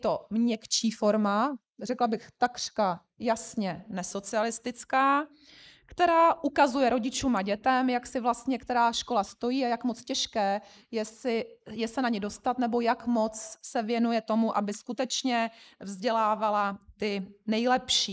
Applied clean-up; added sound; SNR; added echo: neural mask model Resemble Enhance denoiser.